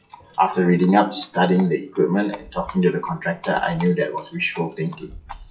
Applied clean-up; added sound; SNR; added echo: classical method WPE with log-MMSE.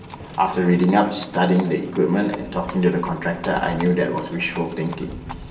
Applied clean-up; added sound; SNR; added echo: none; Livestock, farm animals, working animals; 16 dB; reverberation time 0.9 s.